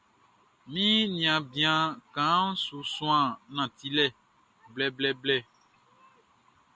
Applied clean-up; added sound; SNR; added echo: none; none; none; none.